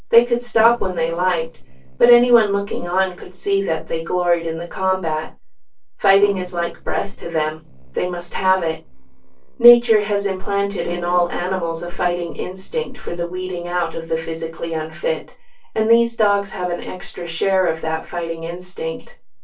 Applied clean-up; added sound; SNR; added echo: neural separator model SepFormer DNS4.